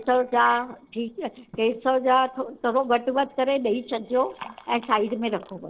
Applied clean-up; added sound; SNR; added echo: neural separator model SepFormer DNS4.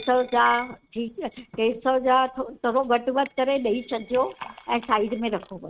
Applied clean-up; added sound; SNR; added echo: neural mask model RNNoise.